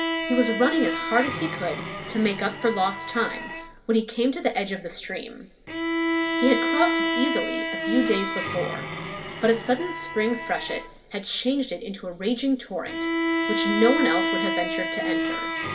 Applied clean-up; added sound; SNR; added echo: none; Bowed string instrument; 2 dB; reverberation time 1.1 s.